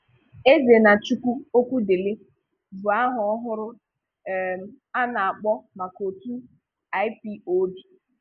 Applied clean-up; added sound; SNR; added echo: none; none; none; none.